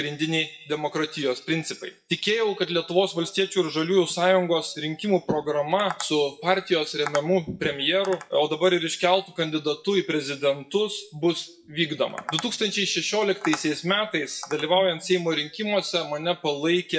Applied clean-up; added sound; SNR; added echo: classical method WPE with log-MMSE.